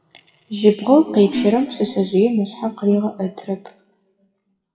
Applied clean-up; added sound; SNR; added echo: classical method WPE with log-MMSE.